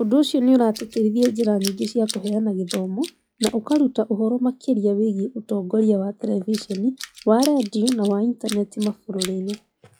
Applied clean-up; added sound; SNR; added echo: classical method log-MMSE.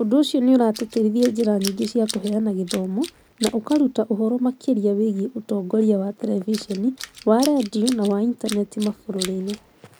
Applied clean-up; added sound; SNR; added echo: none; Tools; 15 dB; none.